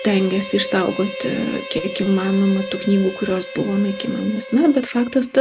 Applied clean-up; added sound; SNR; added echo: none; Harmonica; 11 dB; none.